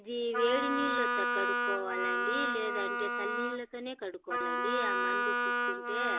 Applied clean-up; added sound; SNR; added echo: none; Wind instrument, woodwind instrument; -4 dB; none.